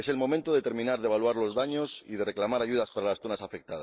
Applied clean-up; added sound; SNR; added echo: neural mask model Resemble Enhance denoiser.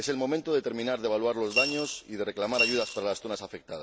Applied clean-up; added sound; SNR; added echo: none; Coin (dropping) / Glass; 2 dB; none.